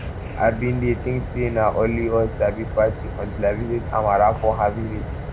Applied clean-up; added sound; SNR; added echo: none; Fire; 7 dB; none.